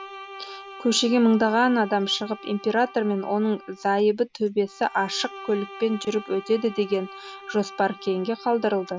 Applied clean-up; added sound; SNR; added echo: none; Bowed string instrument; 18 dB; none.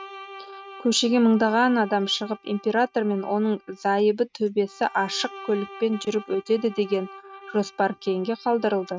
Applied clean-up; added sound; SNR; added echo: neural mask model RNNoise.